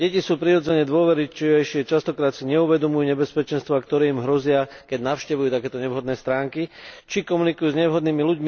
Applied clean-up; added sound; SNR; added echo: none; none; none; none.